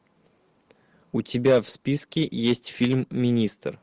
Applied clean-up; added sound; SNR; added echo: none; none; none; none.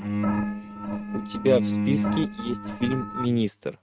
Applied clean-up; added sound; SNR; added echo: neural mask model RNNoise.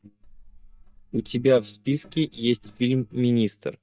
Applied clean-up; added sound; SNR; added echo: neural mask model DeepFilterNet 3.